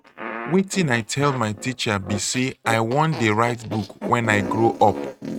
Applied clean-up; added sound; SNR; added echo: neural mask model RNNoise.